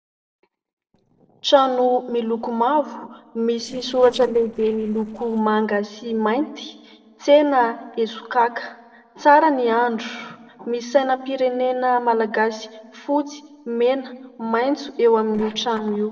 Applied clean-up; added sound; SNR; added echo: neural separator model SepFormer DNS4.